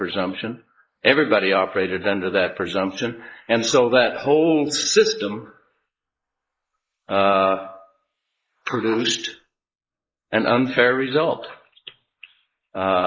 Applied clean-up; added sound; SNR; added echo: neural mask model Resemble Enhance denoiser.